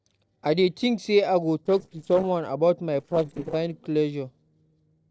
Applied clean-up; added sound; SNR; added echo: neural separator model SepFormer DNS4.